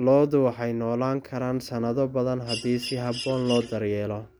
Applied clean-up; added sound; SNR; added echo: none; Mechanisms; 11 dB; none.